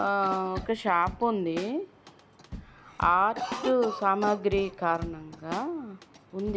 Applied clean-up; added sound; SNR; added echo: none; Drum / Drum kit + Cough; 11 dB; none.